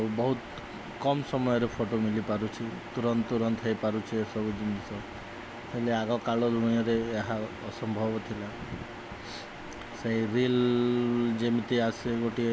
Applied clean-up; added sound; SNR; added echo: none; none; none; none.